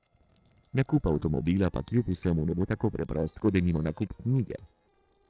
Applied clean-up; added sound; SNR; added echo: neural separator model SepFormer DNS4.